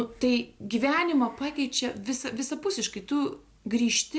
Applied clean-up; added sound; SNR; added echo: none; none; none; none.